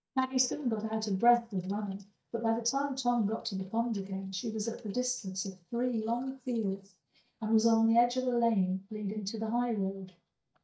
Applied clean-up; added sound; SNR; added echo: neural mask model DeepFilterNet 3.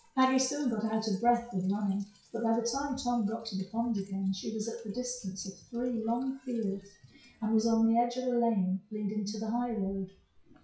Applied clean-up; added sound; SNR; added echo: classical method WPE with log-MMSE.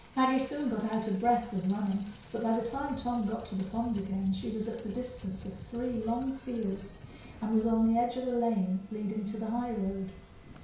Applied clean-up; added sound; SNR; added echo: none; Rain; 18 dB; reverberation time 0.6 s.